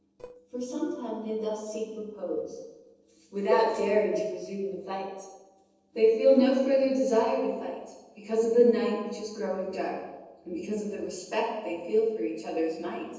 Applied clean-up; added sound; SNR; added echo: neural separator model SepFormer DNS4.